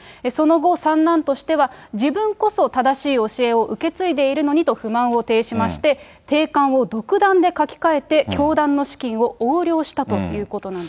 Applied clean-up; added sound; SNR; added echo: none; none; none; none.